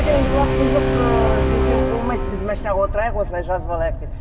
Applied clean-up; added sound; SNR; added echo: none; Brass instrument; 0 dB; reverberation time 1.2 s.